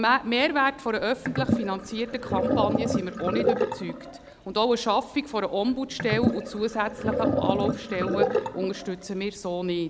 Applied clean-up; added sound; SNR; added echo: none; Sink (filling or washing); 2 dB; none.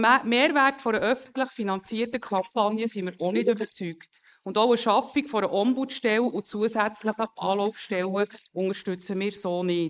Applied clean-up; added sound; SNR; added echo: neural mask model Resemble Enhance denoiser.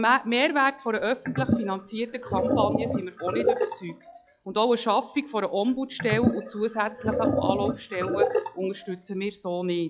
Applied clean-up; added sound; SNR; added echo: classical method log-MMSE.